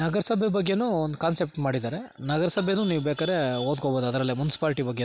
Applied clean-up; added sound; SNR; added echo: none; Bell; 18 dB; none.